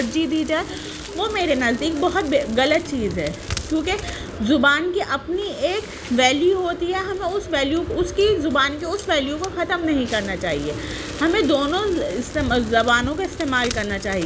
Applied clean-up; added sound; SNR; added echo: none; Crackle; 16 dB; none.